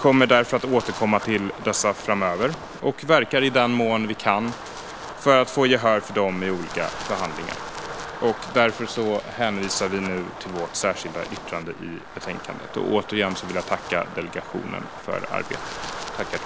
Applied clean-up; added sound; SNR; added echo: none; Wind; 12 dB; none.